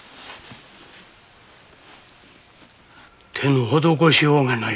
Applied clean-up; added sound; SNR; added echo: none; none; none; none.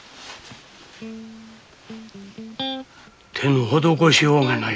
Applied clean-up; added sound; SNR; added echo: none; Electric guitar; 13 dB; none.